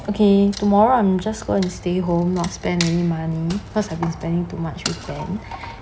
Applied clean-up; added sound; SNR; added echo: none; Wood; 16 dB; none.